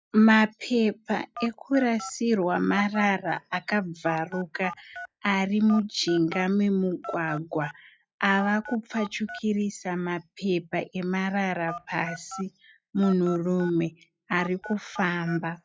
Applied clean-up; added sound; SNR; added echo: classical method log-MMSE.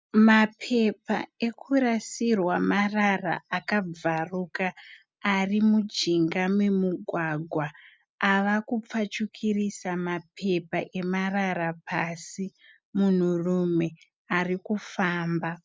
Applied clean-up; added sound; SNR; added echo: none; none; none; none.